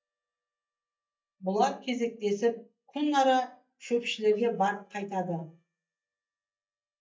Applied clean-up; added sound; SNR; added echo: neural mask model DeepFilterNet 3.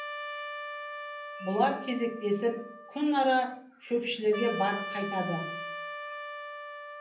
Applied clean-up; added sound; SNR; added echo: none; Trumpet; 9 dB; reverberation time 0.6 s.